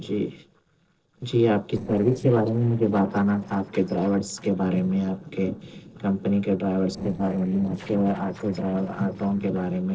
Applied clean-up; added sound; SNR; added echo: neural separator model SepFormer DNS4.